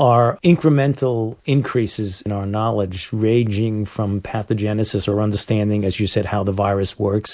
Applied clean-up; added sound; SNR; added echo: none; none; none; none.